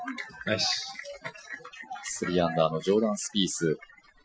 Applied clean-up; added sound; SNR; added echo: classical method Wiener filter.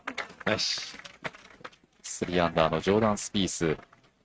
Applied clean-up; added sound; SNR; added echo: neural mask model RNNoise.